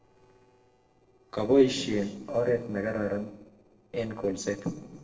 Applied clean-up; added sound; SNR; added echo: neural separator model SepFormer DNS4.